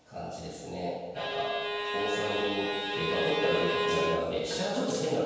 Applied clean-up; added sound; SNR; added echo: none; Bowed string instrument; 0 dB; reverberation time 1.2 s.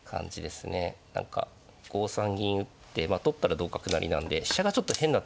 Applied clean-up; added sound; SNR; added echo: none; none; none; none.